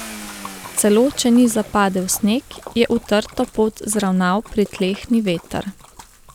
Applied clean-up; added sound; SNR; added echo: none; Splash, splatter + Car; 19 dB; none.